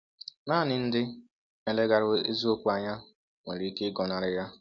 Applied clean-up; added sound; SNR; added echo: none; none; none; none.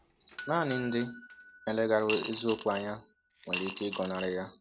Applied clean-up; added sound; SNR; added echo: none; Doorbell + Coin (dropping) / Glass; -1 dB; none.